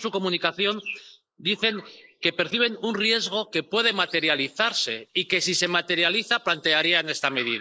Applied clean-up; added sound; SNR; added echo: neural mask model Resemble Enhance denoiser.